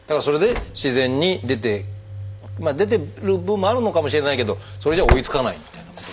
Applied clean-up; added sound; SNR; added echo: none; Slam / Engine; 7 dB; none.